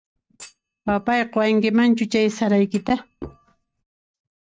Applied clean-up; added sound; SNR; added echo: neural mask model RNNoise.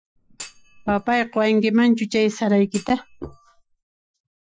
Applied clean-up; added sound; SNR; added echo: classical method Wiener filter.